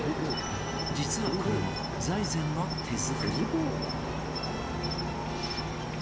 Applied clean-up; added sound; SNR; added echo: none; Cricket; -1 dB; none.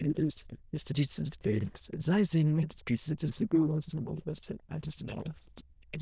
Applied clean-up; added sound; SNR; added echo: neural diffusion model UNIVERSE++.